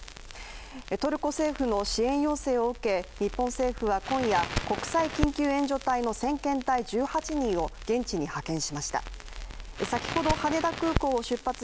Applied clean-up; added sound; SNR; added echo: none; Crackle; 9 dB; none.